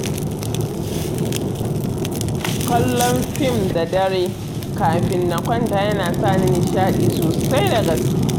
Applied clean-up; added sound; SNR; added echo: none; Fire; -2 dB; none.